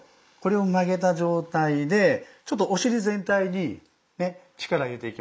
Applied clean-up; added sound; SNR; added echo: neural mask model Resemble Enhance denoiser.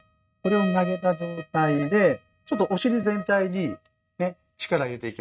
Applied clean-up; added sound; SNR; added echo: neural mask model RNNoise.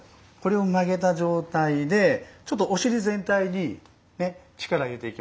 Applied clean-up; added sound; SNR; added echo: none; none; none; none.